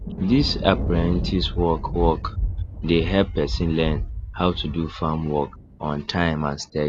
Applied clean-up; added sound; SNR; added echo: none; Thunder; 5 dB; none.